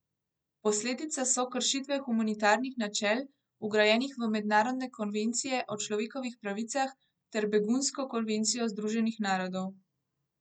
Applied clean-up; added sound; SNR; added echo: none; none; none; none.